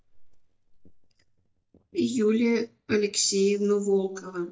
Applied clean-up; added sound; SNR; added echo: neural mask model DeepFilterNet 3.